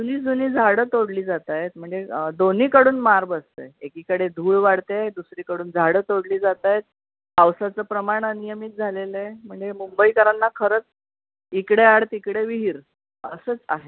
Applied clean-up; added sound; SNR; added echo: none; none; none; none.